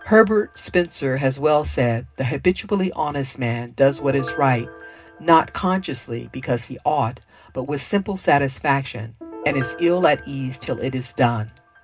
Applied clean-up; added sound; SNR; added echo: none; Piano; 19 dB; reverberation time 0.2 s.